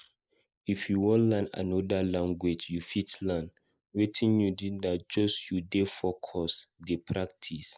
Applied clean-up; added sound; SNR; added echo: neural mask model Resemble Enhance denoiser.